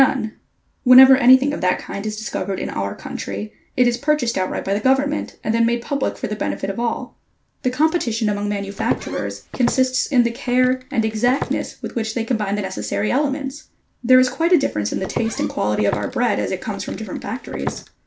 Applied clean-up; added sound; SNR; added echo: none; Walk, footsteps; 13 dB; none.